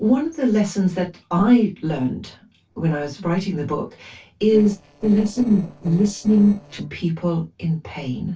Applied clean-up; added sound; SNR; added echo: neural separator model SepFormer DNS4.